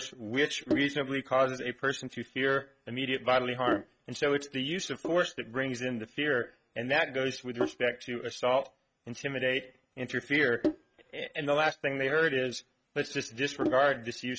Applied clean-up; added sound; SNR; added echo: neural mask model RNNoise.